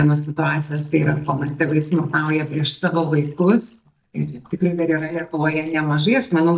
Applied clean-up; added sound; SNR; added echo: neural mask model DeepFilterNet 3.